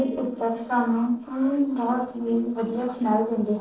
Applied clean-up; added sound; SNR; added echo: neural separator model SepFormer DNS4.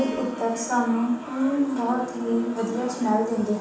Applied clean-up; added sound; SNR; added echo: none; Keyboard (musical); 20 dB; reverberation time 0.5 s.